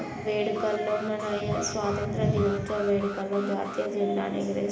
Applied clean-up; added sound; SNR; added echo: none; Alarm; 14 dB; reverberation time 1.0 s.